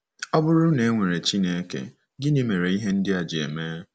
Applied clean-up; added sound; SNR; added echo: none; none; none; none.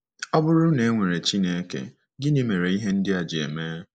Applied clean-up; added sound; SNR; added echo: neural mask model Resemble Enhance denoiser.